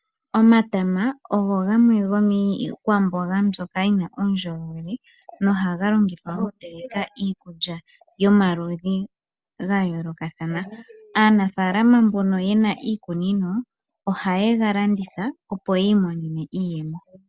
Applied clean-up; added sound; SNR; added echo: none; none; none; none.